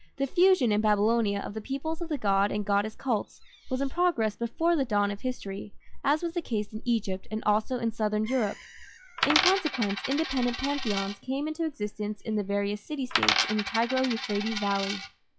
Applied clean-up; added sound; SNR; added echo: classical method log-MMSE.